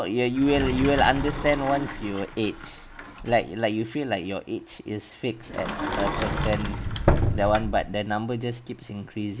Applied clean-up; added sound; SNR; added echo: none; Sliding door; 4 dB; none.